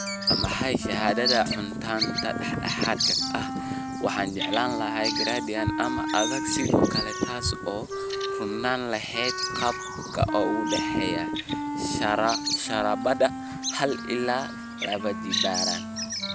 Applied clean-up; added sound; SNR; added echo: none; Wind instrument, woodwind instrument + Bird vocalization, bird call, bird song; 2 dB; none.